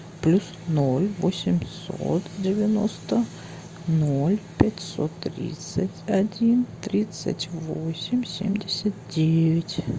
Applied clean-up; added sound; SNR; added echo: none; none; none; none.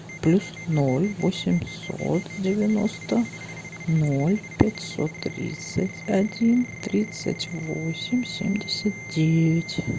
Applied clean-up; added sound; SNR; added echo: none; Ringtone; 16 dB; none.